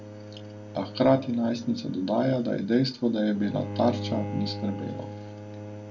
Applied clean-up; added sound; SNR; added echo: none; Bowed string instrument; 10 dB; reverberation time 0.2 s.